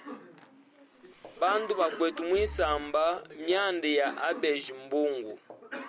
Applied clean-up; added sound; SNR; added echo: none; Cough + Breathing; 14 dB; none.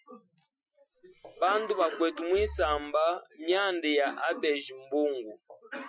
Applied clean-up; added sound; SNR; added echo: classical method Wiener filter.